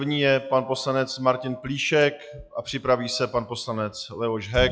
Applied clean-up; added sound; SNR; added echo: classical method log-MMSE.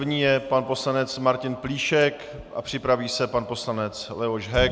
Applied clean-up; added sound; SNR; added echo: none; Motor vehicle (road); 16 dB; none.